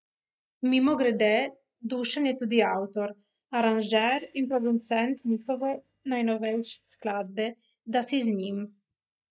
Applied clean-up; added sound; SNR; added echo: neural mask model DeepFilterNet 3.